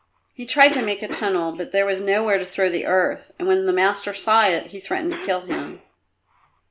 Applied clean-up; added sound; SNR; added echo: none; Cough; 17 dB; none.